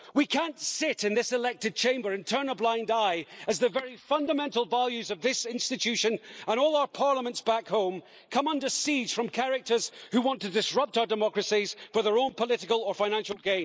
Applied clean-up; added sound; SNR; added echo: neural mask model Resemble Enhance denoiser.